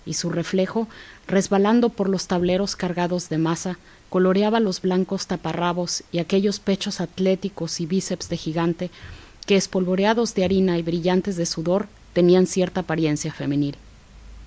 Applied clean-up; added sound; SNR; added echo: none; none; none; none.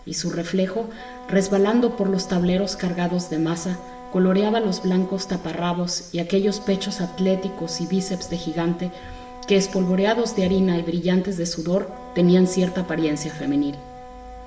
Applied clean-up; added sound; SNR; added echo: none; Wind instrument, woodwind instrument; 18 dB; reverberation time 0.8 s.